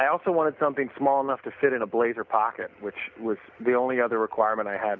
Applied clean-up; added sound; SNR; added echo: none; none; none; none.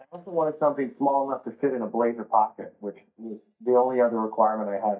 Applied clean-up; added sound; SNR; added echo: neural mask model DeepFilterNet 3.